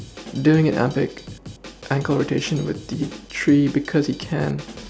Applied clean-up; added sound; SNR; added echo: none; Drum kit; 17 dB; none.